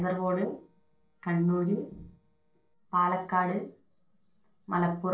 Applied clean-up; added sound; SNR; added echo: neural separator model SepFormer DNS4.